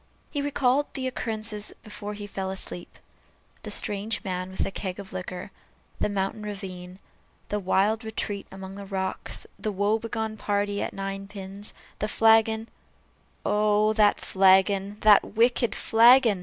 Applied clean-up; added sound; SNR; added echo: none; none; none; none.